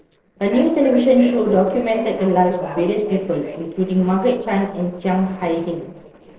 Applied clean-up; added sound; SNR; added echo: neural separator model SepFormer DNS4.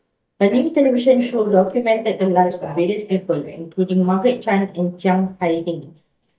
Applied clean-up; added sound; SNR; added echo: neural mask model DeepFilterNet 3.